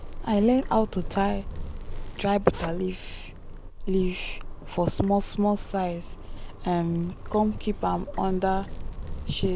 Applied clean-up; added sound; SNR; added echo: none; Zipper (clothing); 7 dB; none.